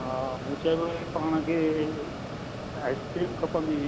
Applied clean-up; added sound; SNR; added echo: none; Mechanisms; 6 dB; none.